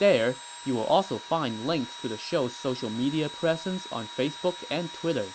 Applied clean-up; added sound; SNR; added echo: none; Engine / Drill; 14 dB; none.